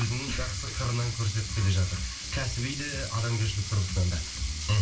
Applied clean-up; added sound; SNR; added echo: none; Sink (filling or washing); 10 dB; reverberation time 0.2 s.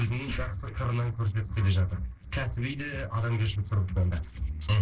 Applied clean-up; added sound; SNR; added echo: neural separator model SepFormer DNS4.